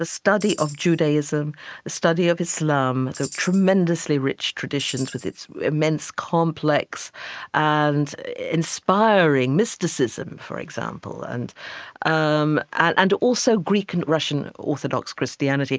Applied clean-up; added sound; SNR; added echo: neural mask model RNNoise.